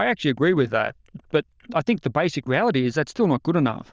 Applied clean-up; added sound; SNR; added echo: neural diffusion model UNIVERSE++.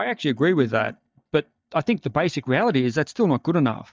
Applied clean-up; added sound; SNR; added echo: neural mask model DeepFilterNet 3.